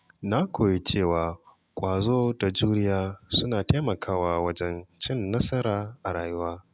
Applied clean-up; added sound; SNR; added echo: none; none; none; none.